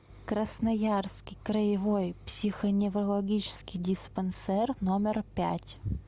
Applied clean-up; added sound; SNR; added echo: none; none; none; none.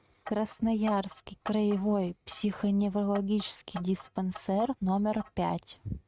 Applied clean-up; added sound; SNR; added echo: neural mask model RNNoise.